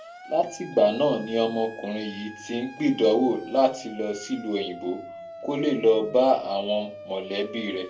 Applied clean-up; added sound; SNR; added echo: none; Siren; 17 dB; reverberation time 0.2 s.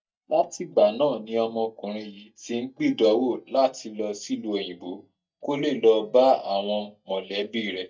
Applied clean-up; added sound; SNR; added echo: neural mask model DeepFilterNet 3.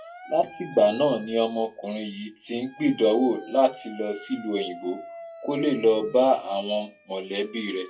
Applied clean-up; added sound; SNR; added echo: classical method WPE with log-MMSE.